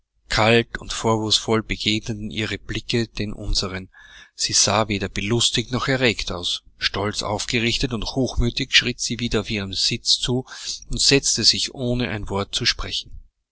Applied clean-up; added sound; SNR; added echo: none; none; none; none.